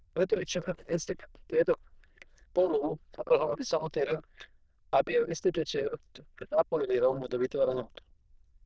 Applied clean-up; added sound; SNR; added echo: neural diffusion model UNIVERSE++.